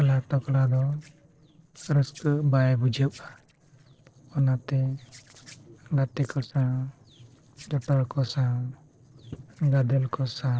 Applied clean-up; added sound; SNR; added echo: neural separator model SepFormer DNS4.